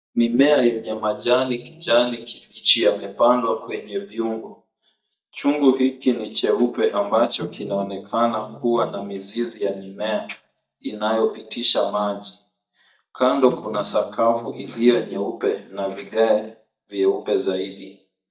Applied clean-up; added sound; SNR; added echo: neural mask model DeepFilterNet 3.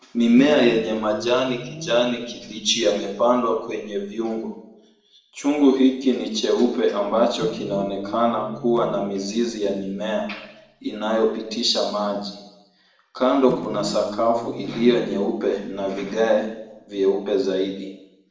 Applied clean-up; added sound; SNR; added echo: none; Guitar; 16 dB; reverberation time 0.8 s.